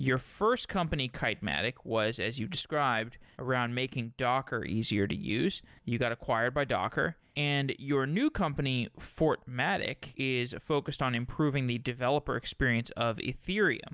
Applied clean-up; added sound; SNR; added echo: none; none; none; none.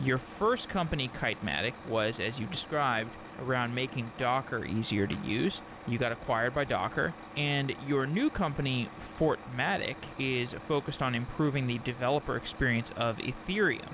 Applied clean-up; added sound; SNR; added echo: none; Truck; 15 dB; none.